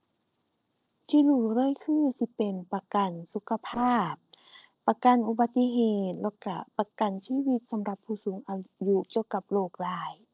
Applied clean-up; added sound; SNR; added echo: neural separator model SepFormer DNS4.